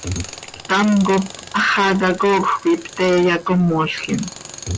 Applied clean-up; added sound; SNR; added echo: none; Tools; 18 dB; none.